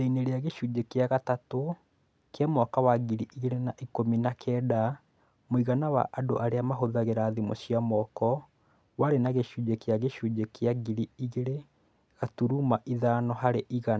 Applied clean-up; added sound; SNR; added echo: none; none; none; none.